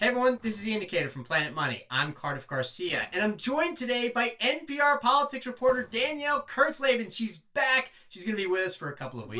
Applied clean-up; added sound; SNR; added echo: neural separator model SepFormer DNS4.